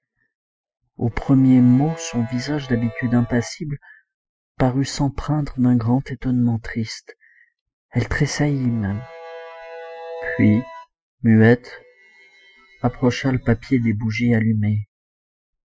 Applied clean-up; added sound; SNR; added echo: classical method Wiener filter.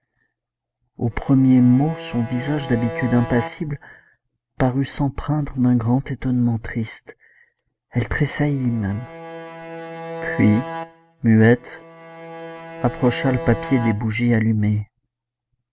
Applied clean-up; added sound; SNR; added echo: none; Bowed string instrument; 12 dB; none.